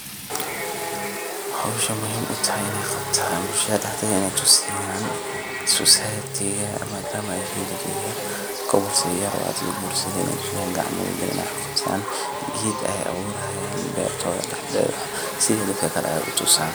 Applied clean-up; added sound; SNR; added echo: none; Guitar + Sink (filling or washing) / Water tap, faucet; 13 dB; none.